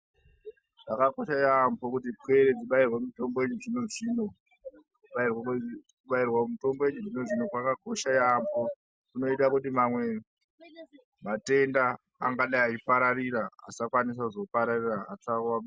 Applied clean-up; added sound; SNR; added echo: none; none; none; none.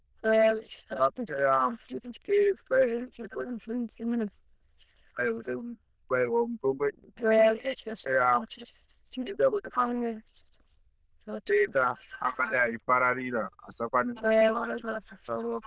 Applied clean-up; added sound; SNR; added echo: neural diffusion model UNIVERSE++.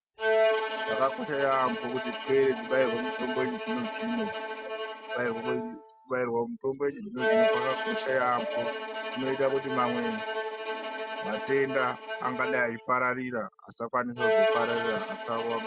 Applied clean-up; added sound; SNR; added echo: none; Bowed string instrument; 1 dB; none.